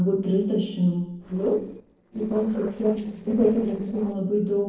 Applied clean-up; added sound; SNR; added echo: neural separator model SepFormer DNS4.